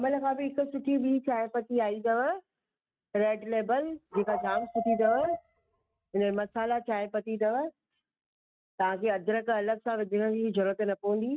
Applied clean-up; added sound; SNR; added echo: neural mask model RNNoise.